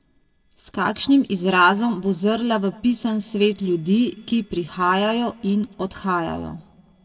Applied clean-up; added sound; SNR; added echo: neural separator model SepFormer DNS4.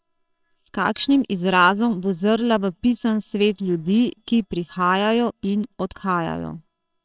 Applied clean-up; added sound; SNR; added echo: neural separator model SepFormer WHAMR!.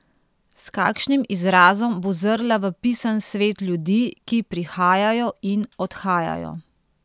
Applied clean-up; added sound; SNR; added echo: none; none; none; none.